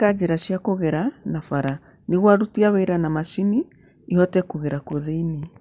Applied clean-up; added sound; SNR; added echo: none; none; none; none.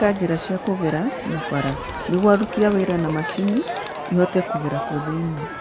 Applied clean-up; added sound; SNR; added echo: none; Crowd; 8 dB; none.